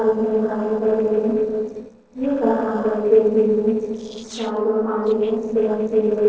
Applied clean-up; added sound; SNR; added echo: neural separator model SepFormer DNS4.